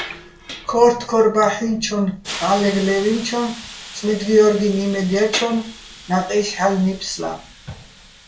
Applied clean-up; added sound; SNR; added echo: none; Hiss; 15 dB; reverberation time 0.3 s.